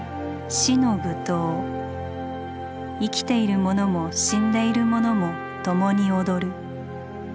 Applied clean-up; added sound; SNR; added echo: none; Trumpet; 15 dB; none.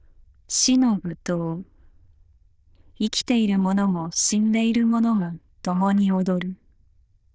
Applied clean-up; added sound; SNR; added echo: neural diffusion model UNIVERSE++.